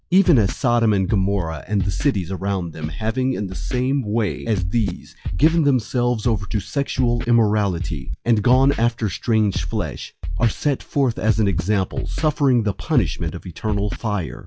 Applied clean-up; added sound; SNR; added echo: classical method log-MMSE.